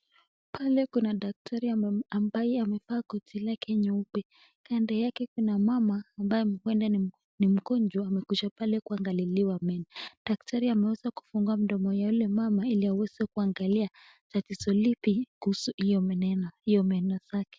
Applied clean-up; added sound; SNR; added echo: none; none; none; none.